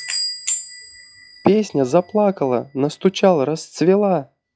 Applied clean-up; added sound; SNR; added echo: classical method log-MMSE.